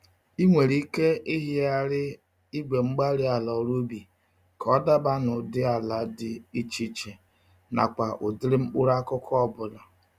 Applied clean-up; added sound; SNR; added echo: none; none; none; none.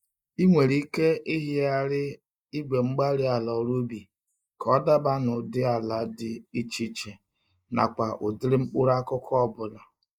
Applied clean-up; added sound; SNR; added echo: neural mask model Resemble Enhance denoiser.